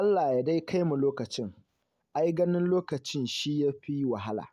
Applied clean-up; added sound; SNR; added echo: none; none; none; none.